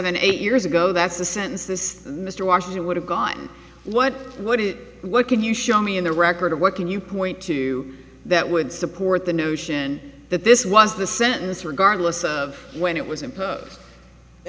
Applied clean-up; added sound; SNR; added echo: none; none; none; none.